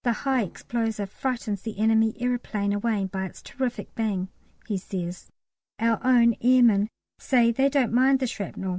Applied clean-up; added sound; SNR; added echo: neural separator model SepFormer DNS4.